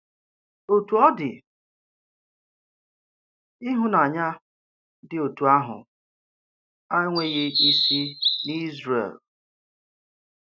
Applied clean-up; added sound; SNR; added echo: neural mask model RNNoise.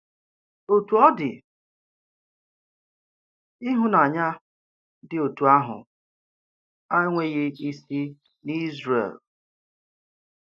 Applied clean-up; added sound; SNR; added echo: neural mask model DeepFilterNet 3.